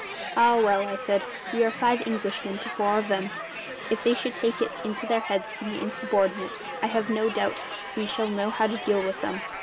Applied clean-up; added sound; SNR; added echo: none; Crowd; 9 dB; none.